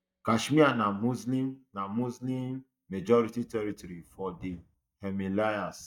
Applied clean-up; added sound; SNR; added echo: neural mask model DeepFilterNet 3.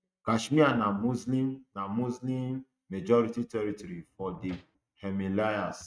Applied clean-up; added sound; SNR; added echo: neural mask model RNNoise.